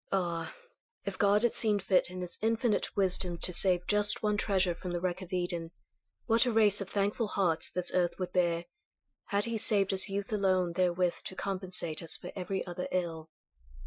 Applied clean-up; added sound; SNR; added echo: classical method Wiener filter.